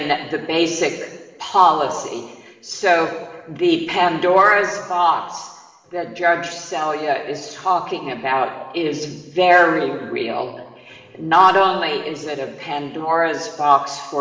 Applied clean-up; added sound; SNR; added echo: none; none; none; reverberation time 1.2 s.